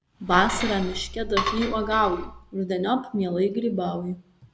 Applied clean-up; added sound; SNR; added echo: none; Cutlery, silverware / Dishes, pots, and pans; 6 dB; none.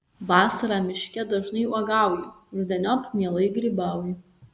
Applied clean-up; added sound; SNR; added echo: none; none; none; none.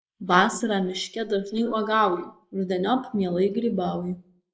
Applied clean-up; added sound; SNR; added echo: neural mask model Resemble Enhance denoiser.